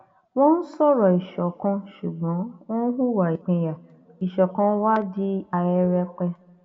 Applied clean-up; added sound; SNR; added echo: none; none; none; reverberation time 1.3 s.